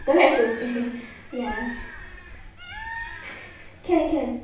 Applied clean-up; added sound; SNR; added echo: none; Bird; 12 dB; reverberation time 0.7 s.